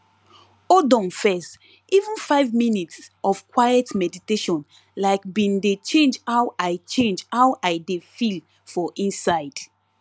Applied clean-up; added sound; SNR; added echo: none; none; none; none.